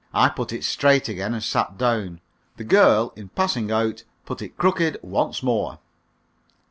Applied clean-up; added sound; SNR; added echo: none; none; none; none.